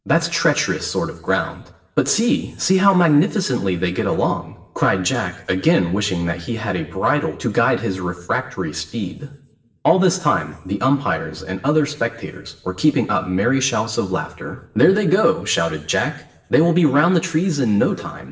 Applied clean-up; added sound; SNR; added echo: none; none; none; reverberation time 0.9 s.